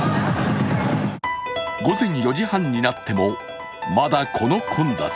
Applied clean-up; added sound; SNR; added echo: none; none; none; none.